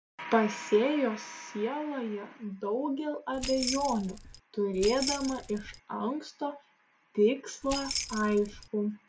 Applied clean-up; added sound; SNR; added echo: none; Keys jangling; 7 dB; none.